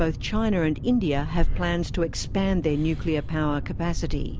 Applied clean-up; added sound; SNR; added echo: none; Breathing + Boat, Water vehicle; 2 dB; none.